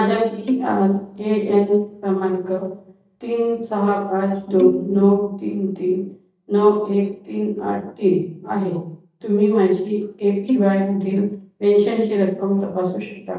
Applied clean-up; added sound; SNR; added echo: neural mask model DeepFilterNet 3.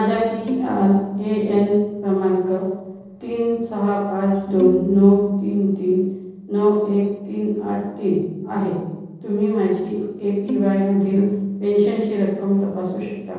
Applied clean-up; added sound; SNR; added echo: neural separator model SepFormer DNS4.